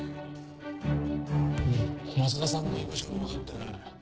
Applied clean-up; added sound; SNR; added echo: neural separator model SepFormer DNS4.